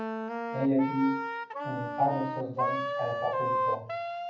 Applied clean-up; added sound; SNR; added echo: none; Wind instrument, woodwind instrument; 1 dB; reverberation time 0.7 s.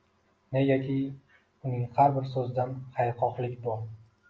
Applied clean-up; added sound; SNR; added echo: none; none; none; none.